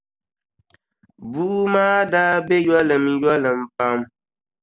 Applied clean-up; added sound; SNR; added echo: none; none; none; none.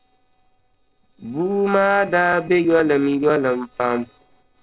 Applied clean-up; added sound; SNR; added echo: neural separator model SepFormer DNS4.